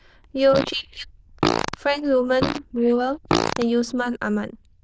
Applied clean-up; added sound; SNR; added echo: neural diffusion model UNIVERSE++.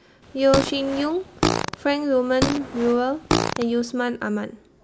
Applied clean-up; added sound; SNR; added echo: none; Fart; 3 dB; none.